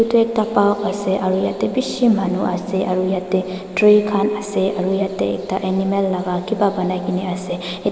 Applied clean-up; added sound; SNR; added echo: none; none; none; none.